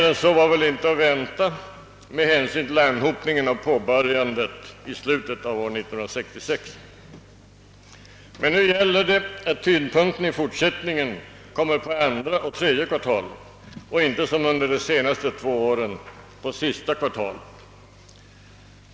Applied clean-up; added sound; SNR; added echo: none; none; none; none.